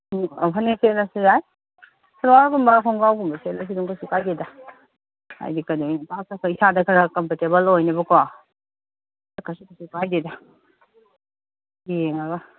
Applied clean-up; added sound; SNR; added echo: none; none; none; none.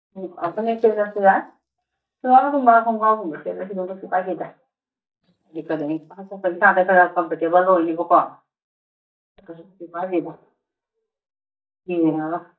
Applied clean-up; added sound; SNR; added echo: neural mask model DeepFilterNet 3.